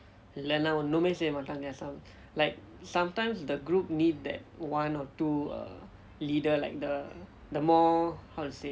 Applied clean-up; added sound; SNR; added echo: none; none; none; none.